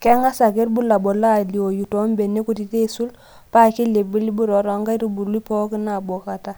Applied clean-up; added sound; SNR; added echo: none; none; none; none.